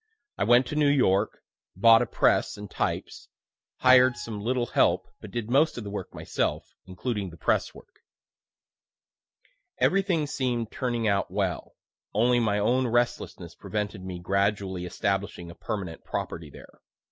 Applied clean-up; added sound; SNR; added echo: neural separator model SepFormer DNS4.